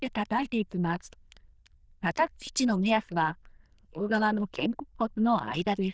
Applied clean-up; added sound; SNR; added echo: neural diffusion model UNIVERSE++.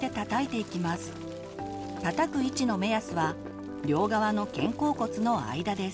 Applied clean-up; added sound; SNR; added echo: none; Wind; 15 dB; none.